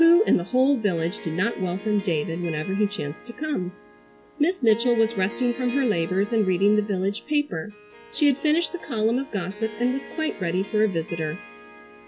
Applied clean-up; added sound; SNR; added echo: none; Harp; 17 dB; none.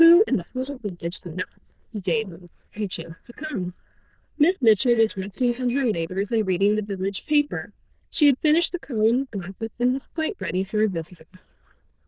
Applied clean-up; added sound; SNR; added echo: neural diffusion model UNIVERSE++.